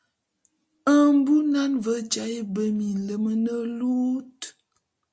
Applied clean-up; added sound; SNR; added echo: none; none; none; none.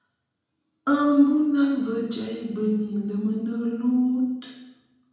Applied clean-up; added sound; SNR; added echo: none; none; none; reverberation time 0.9 s.